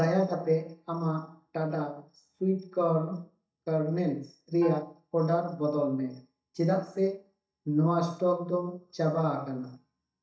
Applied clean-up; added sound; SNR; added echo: neural mask model DeepFilterNet 3.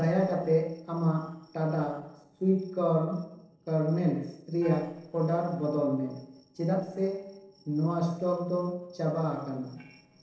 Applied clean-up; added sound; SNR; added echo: neural separator model SepFormer DNS4.